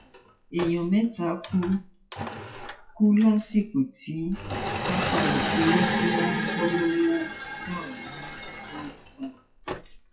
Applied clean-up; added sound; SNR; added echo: classical method WPE with log-MMSE.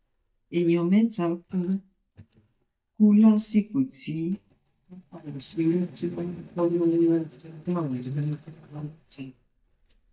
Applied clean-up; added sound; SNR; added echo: neural mask model DeepFilterNet 3.